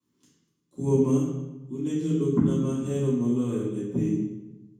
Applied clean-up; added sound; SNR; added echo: none; none; none; reverberation time 1.1 s.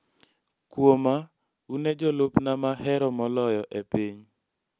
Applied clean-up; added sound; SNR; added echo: none; none; none; none.